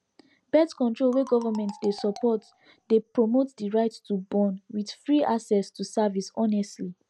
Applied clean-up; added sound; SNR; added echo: none; Marimba, xylophone; 20 dB; none.